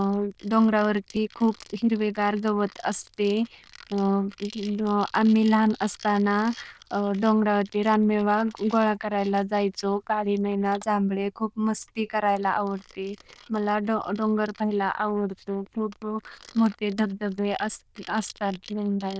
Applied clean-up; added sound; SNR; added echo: neural diffusion model UNIVERSE++.